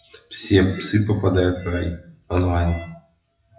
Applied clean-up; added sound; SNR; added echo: classical method WPE with log-MMSE.